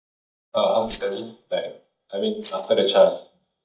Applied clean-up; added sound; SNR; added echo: neural mask model DeepFilterNet 3.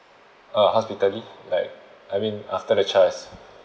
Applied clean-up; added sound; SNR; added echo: none; none; none; none.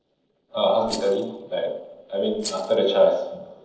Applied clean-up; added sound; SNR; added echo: neural separator model SepFormer DNS4.